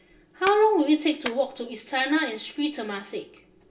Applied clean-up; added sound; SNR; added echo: none; Clapping; 17 dB; reverberation time 0.2 s.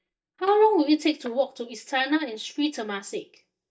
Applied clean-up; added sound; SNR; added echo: neural mask model DeepFilterNet 3.